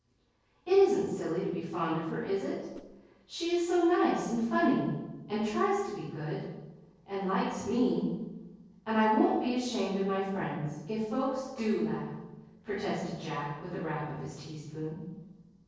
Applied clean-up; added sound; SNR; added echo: neural separator model SepFormer DNS4.